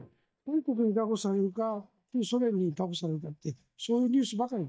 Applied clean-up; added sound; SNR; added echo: neural mask model DeepFilterNet 3.